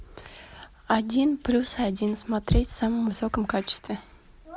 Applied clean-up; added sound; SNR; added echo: none; none; none; none.